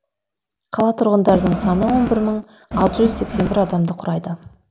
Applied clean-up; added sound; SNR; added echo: none; Crowd; 7 dB; none.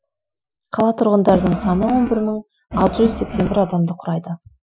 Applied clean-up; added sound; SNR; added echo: classical method Wiener filter.